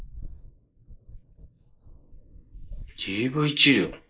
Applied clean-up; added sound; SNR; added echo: neural mask model Resemble Enhance denoiser.